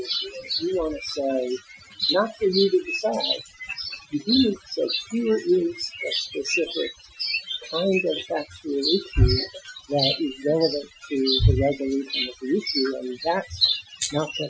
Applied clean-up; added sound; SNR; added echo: classical method Wiener filter.